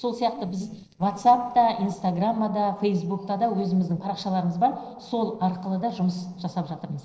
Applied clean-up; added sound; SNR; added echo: neural separator model SepFormer DNS4.